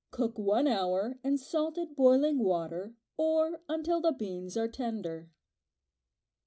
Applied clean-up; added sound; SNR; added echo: none; none; none; none.